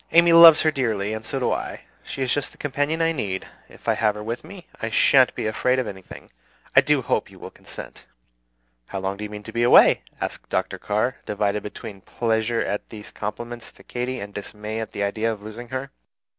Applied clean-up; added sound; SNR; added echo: none; none; none; none.